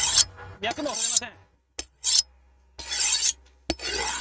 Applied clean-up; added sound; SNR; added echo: neural mask model RNNoise.